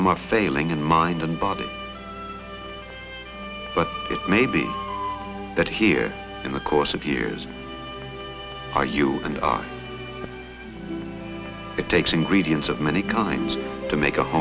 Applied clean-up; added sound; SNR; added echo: none; none; none; none.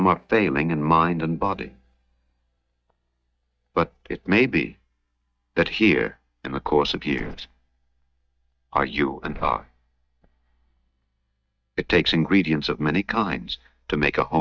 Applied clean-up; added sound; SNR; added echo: neural mask model DeepFilterNet 3.